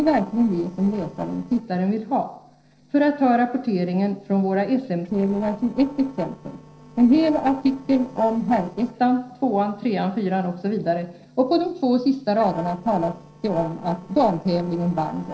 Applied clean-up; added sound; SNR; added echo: neural separator model SepFormer DNS4.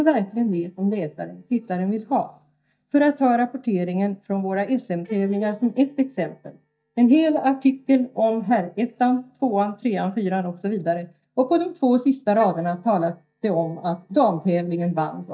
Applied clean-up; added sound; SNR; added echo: neural mask model DeepFilterNet 3.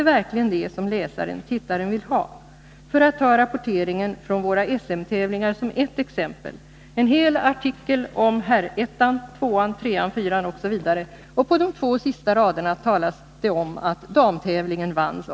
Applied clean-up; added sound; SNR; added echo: none; none; none; none.